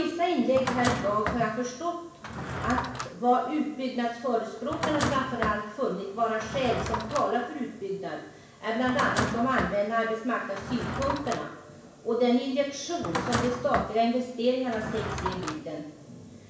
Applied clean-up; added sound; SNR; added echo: none; Drawer open or close; 7 dB; reverberation time 0.7 s.